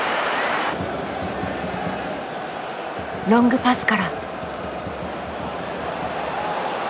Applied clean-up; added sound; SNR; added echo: none; none; none; none.